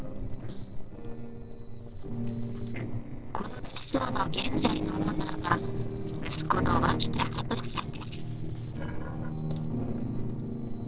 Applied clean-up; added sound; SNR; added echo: neural separator model SepFormer DNS4.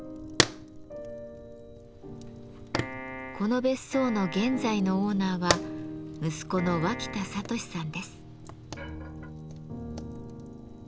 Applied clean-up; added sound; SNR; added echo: none; Piano + Fire; 5 dB; none.